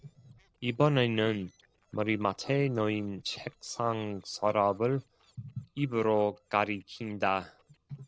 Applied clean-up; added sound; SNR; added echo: neural separator model SepFormer DNS4.